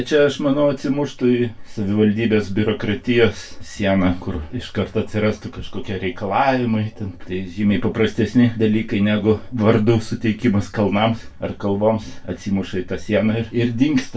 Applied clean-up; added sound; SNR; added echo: none; none; none; reverberation time 0.2 s.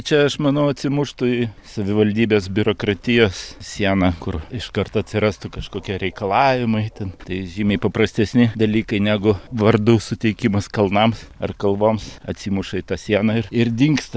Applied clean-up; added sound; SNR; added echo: none; none; none; none.